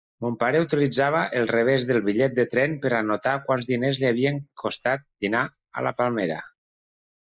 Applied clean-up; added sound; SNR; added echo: neural mask model Resemble Enhance denoiser.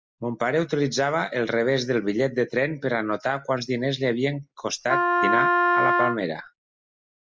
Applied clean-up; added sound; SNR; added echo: none; Wind instrument, woodwind instrument; -4 dB; none.